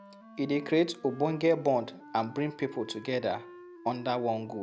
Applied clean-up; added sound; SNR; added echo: none; Wind instrument, woodwind instrument; 19 dB; none.